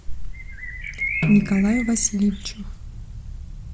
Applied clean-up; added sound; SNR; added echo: none; Bird + Snare drum; 8 dB; none.